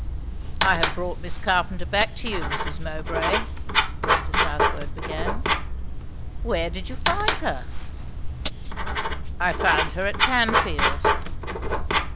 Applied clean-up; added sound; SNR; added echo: none; Writing; -5 dB; none.